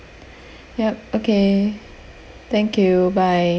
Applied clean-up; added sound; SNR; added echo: none; none; none; none.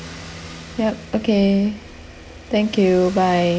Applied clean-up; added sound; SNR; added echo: none; Guitar + Motor vehicle (road); 18 dB; none.